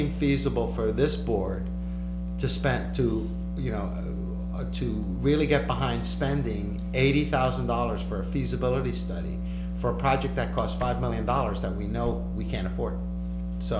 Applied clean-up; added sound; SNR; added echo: none; none; none; none.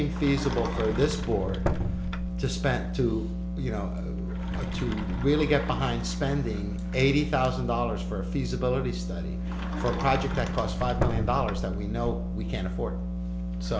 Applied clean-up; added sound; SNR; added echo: none; Sliding door; 10 dB; none.